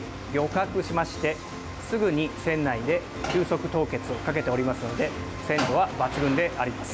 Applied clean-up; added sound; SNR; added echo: none; none; none; none.